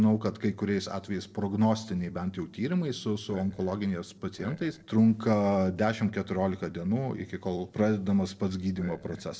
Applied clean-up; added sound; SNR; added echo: neural separator model SepFormer DNS4.